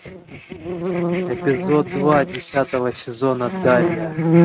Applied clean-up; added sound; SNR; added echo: neural mask model RNNoise.